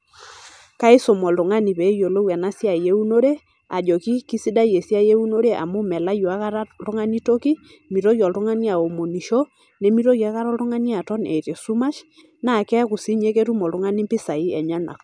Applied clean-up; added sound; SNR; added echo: none; none; none; none.